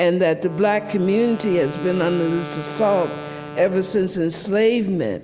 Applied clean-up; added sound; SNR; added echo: none; Wind instrument, woodwind instrument; 15 dB; none.